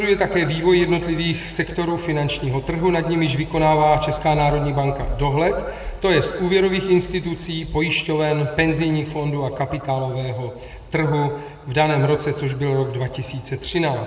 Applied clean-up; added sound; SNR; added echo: none; none; none; reverberation time 1.2 s.